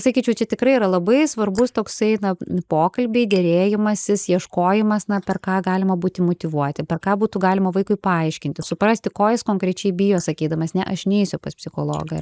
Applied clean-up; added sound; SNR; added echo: neural mask model Resemble Enhance denoiser.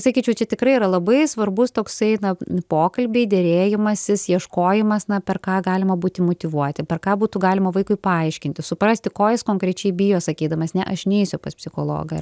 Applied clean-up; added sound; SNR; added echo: none; none; none; none.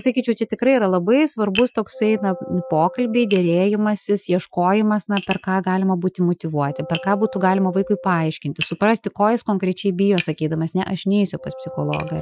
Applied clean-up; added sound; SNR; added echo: classical method Wiener filter.